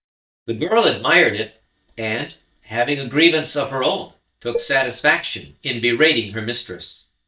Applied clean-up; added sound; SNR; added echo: neural mask model DeepFilterNet 3.